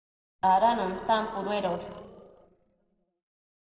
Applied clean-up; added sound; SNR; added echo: neural separator model SepFormer DNS4.